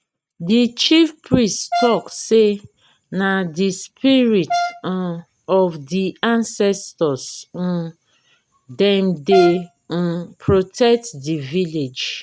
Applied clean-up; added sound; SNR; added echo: neural mask model RNNoise.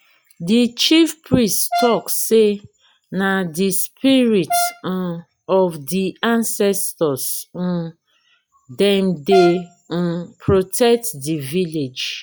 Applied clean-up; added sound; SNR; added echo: classical method log-MMSE.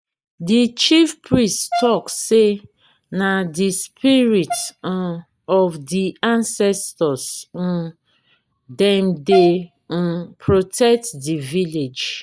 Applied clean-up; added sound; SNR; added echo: neural mask model DeepFilterNet 3.